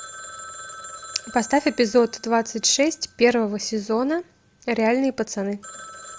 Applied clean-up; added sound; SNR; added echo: none; Telephone; 18 dB; none.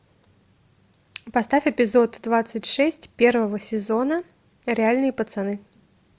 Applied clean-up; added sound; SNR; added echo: none; none; none; none.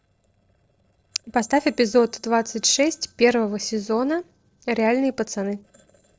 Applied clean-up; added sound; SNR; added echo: neural separator model SepFormer DNS4.